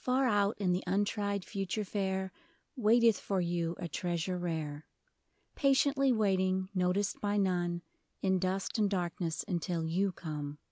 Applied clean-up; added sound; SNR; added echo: none; none; none; none.